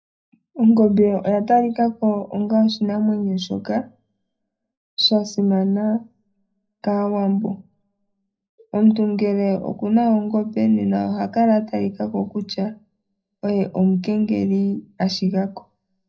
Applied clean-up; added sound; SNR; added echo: none; none; none; reverberation time 0.4 s.